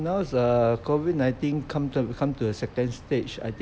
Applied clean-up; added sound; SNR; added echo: none; none; none; none.